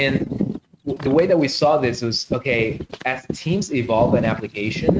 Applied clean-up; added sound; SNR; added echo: neural mask model RNNoise.